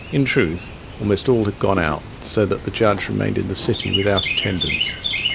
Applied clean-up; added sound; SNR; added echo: none; Chirp, tweet; 6 dB; none.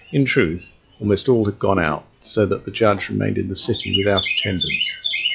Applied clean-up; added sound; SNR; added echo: classical method log-MMSE.